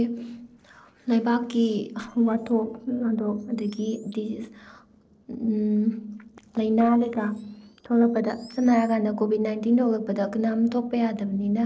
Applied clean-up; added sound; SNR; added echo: neural separator model SepFormer DNS4.